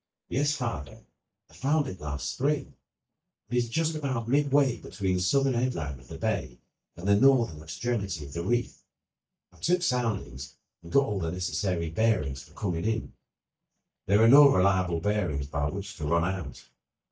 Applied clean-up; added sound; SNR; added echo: neural mask model DeepFilterNet 3.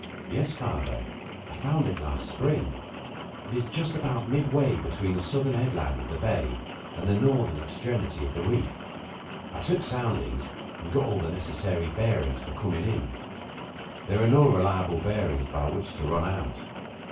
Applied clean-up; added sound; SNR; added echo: none; Rain; 11 dB; reverberation time 0.2 s.